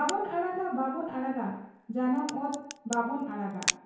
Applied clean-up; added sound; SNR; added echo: none; Crack; 9 dB; reverberation time 0.9 s.